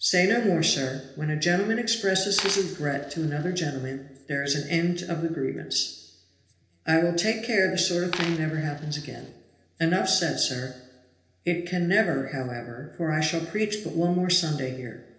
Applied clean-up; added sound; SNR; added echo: none; Coin (dropping); 11 dB; reverberation time 1.4 s.